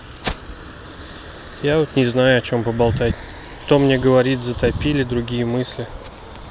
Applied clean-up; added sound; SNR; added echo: none; none; none; none.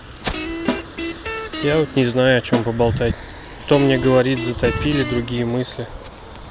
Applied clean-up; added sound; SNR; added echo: none; Snare drum + Guitar; 8 dB; none.